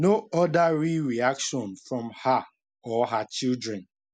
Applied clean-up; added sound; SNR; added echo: none; none; none; none.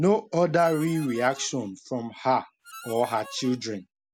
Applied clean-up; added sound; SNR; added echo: none; Harmonica; 19 dB; none.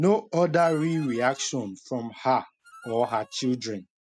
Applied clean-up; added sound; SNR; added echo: neural mask model RNNoise.